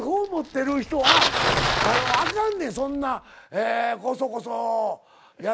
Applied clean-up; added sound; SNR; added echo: none; Bicycle; 1 dB; none.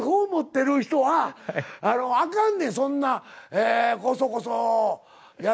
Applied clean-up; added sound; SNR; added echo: none; none; none; none.